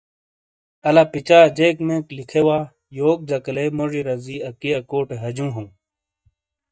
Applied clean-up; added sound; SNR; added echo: neural mask model DeepFilterNet 3.